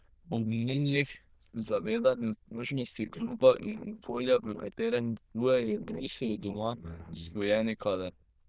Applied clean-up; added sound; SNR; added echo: neural diffusion model UNIVERSE++.